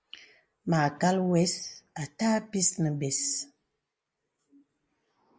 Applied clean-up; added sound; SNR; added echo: neural mask model Resemble Enhance denoiser.